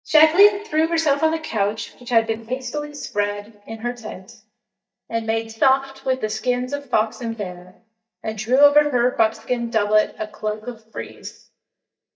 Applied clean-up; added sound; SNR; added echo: neural mask model DeepFilterNet 3.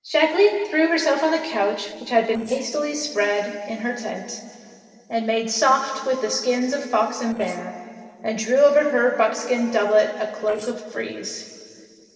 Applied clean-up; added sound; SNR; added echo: neural separator model SepFormer DNS4.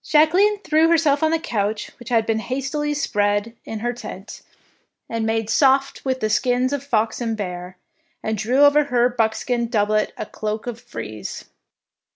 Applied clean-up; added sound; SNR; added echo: none; none; none; none.